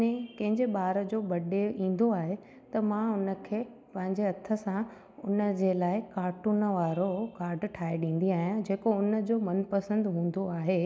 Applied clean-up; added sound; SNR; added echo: none; none; none; none.